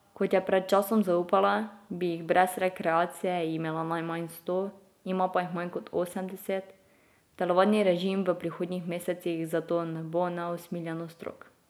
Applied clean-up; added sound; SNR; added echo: none; none; none; none.